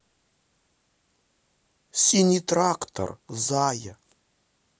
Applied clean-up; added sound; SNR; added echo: none; none; none; none.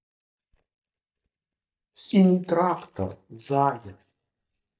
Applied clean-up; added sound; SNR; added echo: neural mask model DeepFilterNet 3.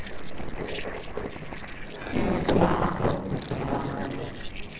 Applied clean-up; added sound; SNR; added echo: neural separator model SepFormer DNS4.